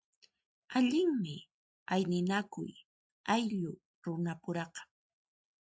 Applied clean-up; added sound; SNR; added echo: none; none; none; none.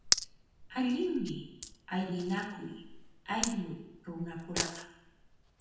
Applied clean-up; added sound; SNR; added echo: none; Coin (dropping); 2 dB; reverberation time 0.9 s.